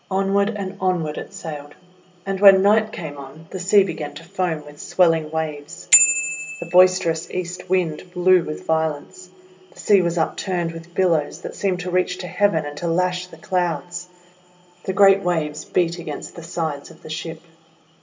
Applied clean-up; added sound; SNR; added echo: none; Bicycle bell; 3 dB; reverberation time 1.6 s.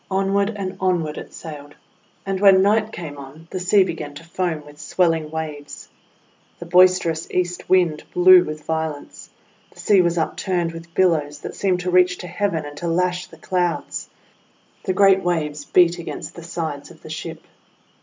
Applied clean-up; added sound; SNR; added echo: none; none; none; none.